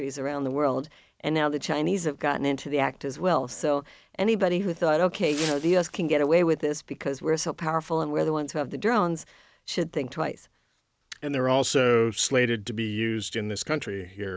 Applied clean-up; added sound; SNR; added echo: none; Wind; 13 dB; none.